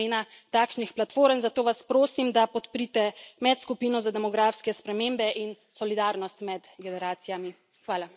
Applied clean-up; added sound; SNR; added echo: none; none; none; none.